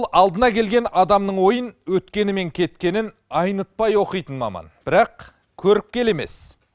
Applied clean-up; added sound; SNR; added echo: none; none; none; none.